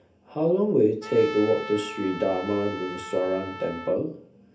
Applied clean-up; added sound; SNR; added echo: none; Trumpet; 13 dB; reverberation time 0.3 s.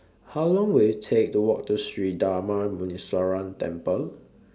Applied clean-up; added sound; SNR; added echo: none; none; none; none.